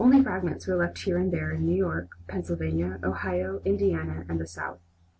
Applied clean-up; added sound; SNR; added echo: none; none; none; none.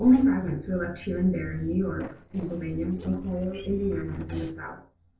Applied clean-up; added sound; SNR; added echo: neural separator model SepFormer DNS4.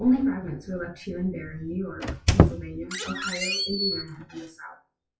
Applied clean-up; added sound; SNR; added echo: classical method WPE with log-MMSE.